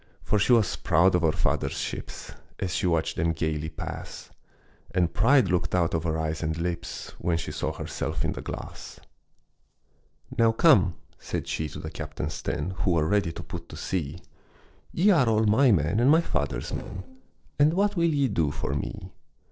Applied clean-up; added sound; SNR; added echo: neural separator model SepFormer DNS4.